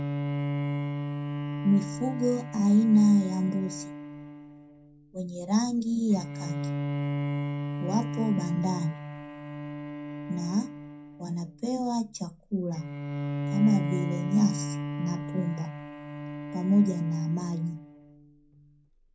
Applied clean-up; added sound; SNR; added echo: none; Bowed string instrument; 6 dB; reverberation time 0.2 s.